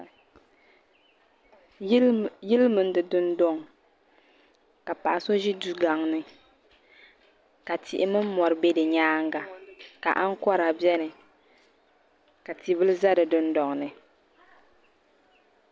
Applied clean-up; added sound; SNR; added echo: none; none; none; none.